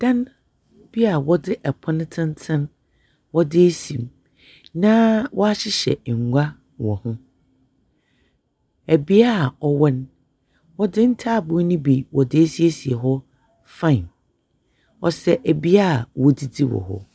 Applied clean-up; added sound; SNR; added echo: none; none; none; none.